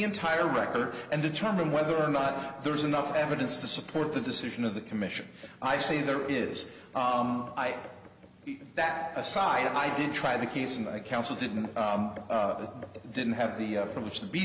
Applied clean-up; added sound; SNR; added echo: none; none; none; none.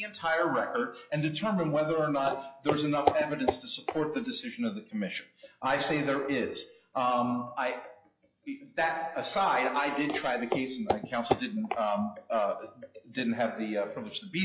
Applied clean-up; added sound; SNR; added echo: classical method log-MMSE.